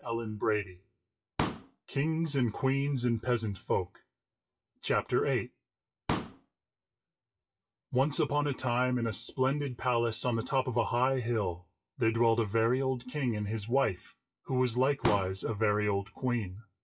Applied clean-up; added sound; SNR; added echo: classical method WPE with log-MMSE.